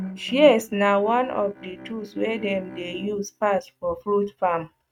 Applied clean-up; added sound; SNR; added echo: neural mask model RNNoise.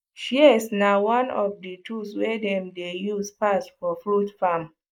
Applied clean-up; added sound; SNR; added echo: neural mask model Resemble Enhance denoiser.